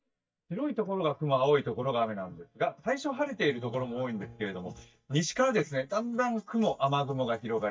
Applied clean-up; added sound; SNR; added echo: neural mask model DeepFilterNet 3.